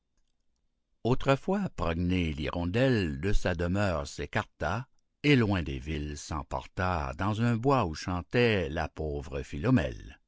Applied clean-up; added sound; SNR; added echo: none; none; none; none.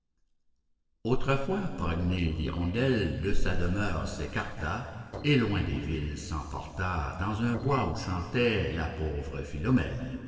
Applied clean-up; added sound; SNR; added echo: neural separator model SepFormer DNS4.